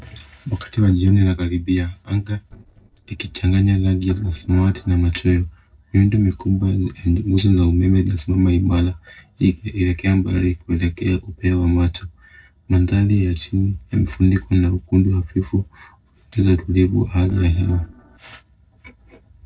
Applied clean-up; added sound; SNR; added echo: neural separator model SepFormer DNS4.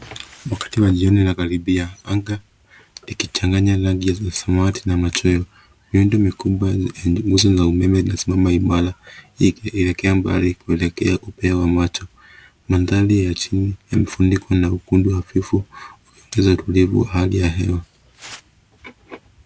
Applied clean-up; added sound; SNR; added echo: none; none; none; none.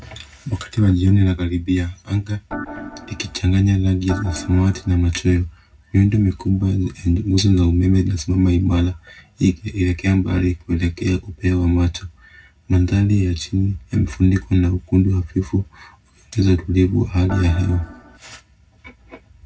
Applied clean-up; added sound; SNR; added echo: none; Organ; 13 dB; reverberation time 0.4 s.